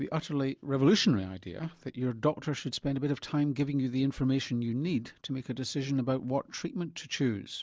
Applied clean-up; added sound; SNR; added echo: none; none; none; none.